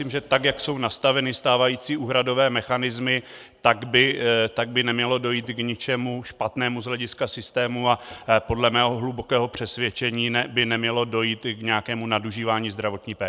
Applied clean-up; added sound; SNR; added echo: none; none; none; none.